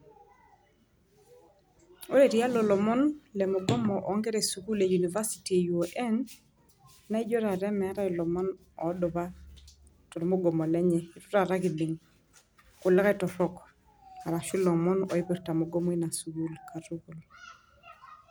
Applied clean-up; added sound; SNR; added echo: none; none; none; none.